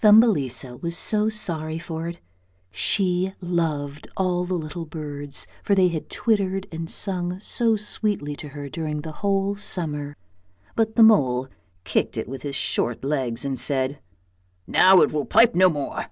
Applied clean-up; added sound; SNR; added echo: none; none; none; none.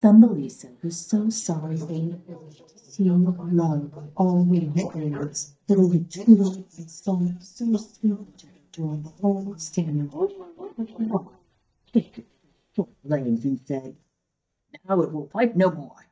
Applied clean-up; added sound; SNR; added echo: neural mask model DeepFilterNet 3.